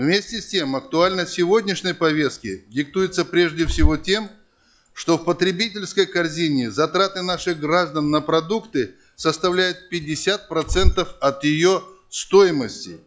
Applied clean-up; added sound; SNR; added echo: classical method log-MMSE.